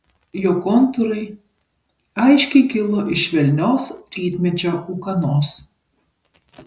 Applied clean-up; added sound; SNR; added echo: none; none; none; none.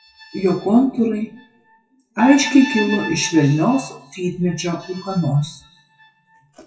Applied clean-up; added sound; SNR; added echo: classical method WPE with log-MMSE.